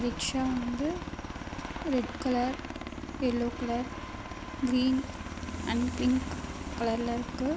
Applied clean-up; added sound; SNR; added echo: none; Aircraft; 7 dB; none.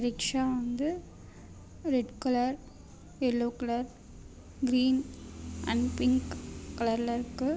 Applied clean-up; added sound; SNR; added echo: none; none; none; none.